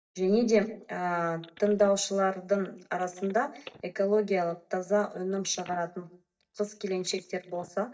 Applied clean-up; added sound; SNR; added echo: neural mask model DeepFilterNet 3.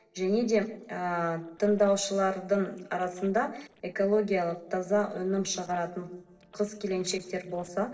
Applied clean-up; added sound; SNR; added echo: neural separator model SepFormer DNS4.